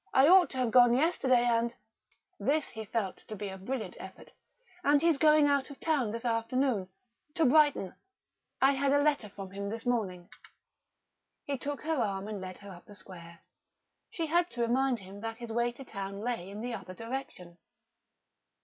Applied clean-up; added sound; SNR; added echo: none; none; none; none.